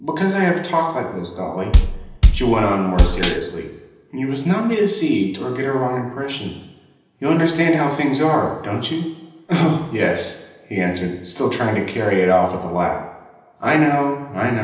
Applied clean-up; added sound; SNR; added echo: none; Bass drum; -4 dB; reverberation time 0.9 s.